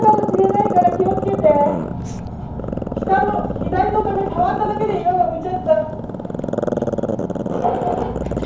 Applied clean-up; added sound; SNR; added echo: none; Growling; 5 dB; reverberation time 0.9 s.